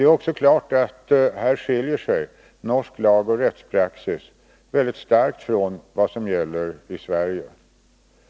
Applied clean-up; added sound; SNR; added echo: none; none; none; none.